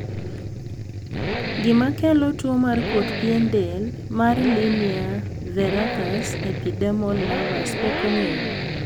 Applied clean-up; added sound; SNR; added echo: none; Accelerating, revving, vroom; 4 dB; none.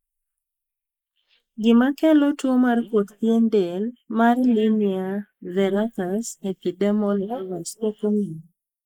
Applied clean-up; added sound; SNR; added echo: neural mask model Resemble Enhance denoiser.